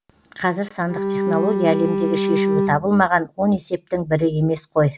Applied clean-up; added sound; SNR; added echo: none; Bowed string instrument; 0 dB; none.